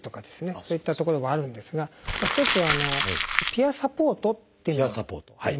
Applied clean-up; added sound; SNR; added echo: none; Crumpling, crinkling; -4 dB; none.